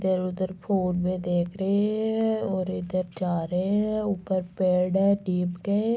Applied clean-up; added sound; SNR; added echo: none; none; none; none.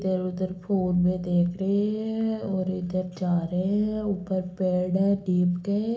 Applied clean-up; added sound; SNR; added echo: none; none; none; reverberation time 0.4 s.